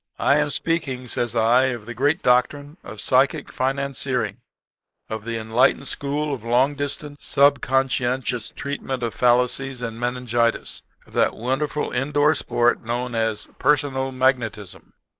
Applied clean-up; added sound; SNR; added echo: neural mask model Resemble Enhance denoiser.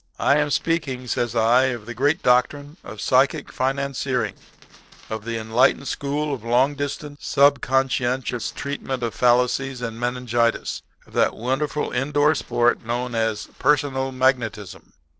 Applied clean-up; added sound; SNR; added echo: neural separator model SepFormer DNS4.